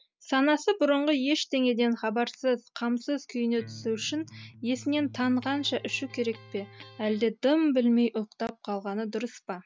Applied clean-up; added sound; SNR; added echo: none; Electric guitar; 19 dB; none.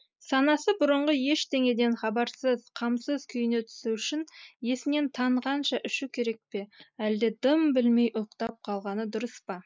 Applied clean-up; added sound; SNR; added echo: neural mask model Resemble Enhance denoiser.